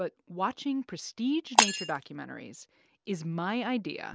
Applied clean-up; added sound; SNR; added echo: none; Shatter; -1 dB; none.